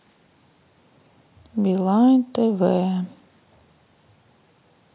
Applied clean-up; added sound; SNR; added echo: none; none; none; none.